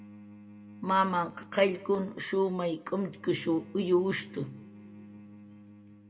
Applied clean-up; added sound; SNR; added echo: none; Bowed string instrument; 19 dB; reverberation time 1.9 s.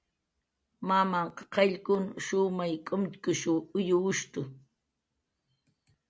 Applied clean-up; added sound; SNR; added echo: none; none; none; none.